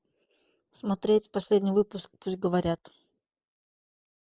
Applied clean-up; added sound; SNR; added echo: neural mask model Resemble Enhance denoiser.